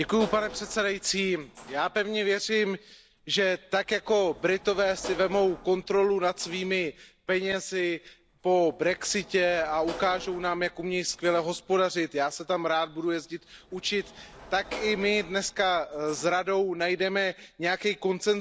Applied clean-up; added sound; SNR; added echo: none; Sliding door / Slam; 19 dB; none.